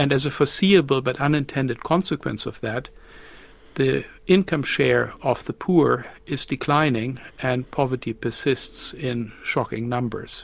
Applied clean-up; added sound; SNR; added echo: none; none; none; none.